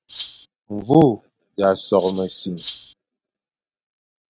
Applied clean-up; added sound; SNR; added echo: neural mask model RNNoise.